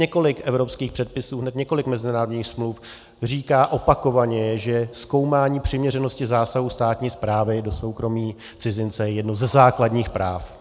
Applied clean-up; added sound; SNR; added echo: none; none; none; none.